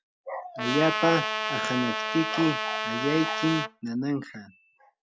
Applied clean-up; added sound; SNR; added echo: none; Trumpet; 1 dB; none.